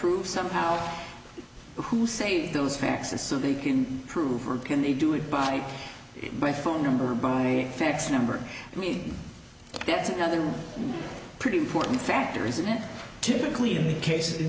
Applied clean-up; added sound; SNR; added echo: none; none; none; none.